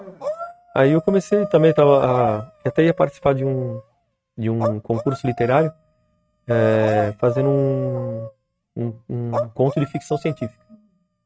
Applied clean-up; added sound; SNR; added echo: neural mask model RNNoise.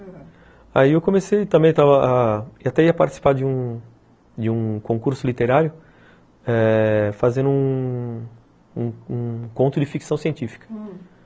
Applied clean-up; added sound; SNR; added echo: none; none; none; none.